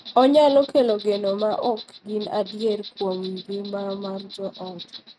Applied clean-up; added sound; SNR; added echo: neural mask model RNNoise.